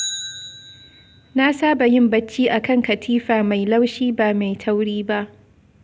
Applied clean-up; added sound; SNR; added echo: none; Bicycle; 18 dB; none.